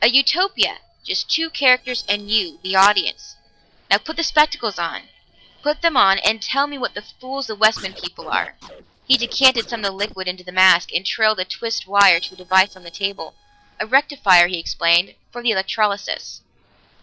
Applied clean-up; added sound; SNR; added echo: neural separator model SepFormer DNS4.